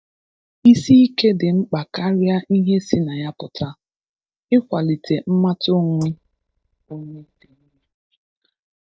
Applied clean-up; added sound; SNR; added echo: neural mask model DeepFilterNet 3.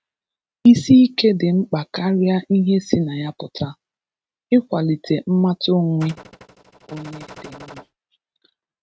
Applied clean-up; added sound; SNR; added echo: neural mask model RNNoise.